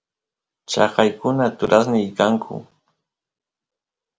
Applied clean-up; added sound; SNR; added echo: none; none; none; none.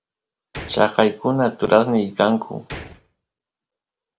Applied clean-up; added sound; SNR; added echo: none; Gunshot, gunfire; 20 dB; none.